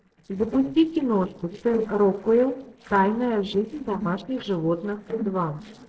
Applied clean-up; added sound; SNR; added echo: neural separator model SepFormer DNS4.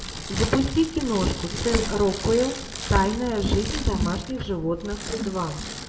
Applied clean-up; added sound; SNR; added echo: none; Bicycle; 5 dB; reverberation time 0.6 s.